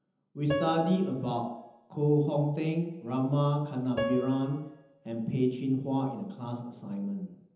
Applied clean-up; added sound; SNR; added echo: none; Piano; 11 dB; reverberation time 0.9 s.